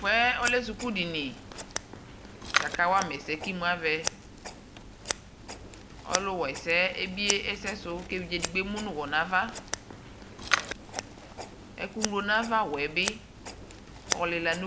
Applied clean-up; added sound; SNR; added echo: none; Scissors; 6 dB; none.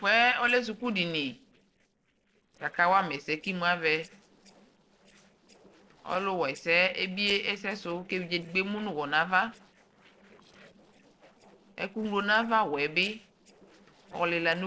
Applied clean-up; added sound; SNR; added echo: neural separator model SepFormer DNS4.